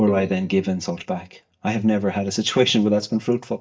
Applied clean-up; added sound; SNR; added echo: neural mask model DeepFilterNet 3.